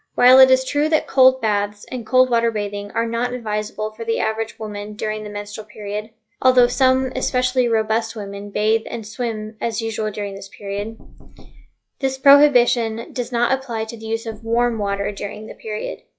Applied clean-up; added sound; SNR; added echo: classical method log-MMSE.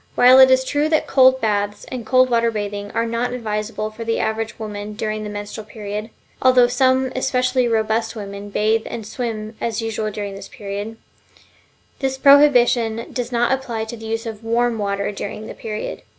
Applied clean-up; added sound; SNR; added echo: none; none; none; none.